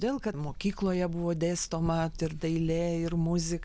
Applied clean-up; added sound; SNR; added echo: none; none; none; none.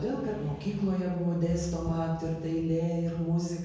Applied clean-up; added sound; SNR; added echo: none; Breathing; 18 dB; reverberation time 1.2 s.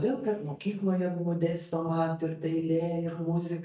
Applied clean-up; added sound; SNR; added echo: neural mask model DeepFilterNet 3.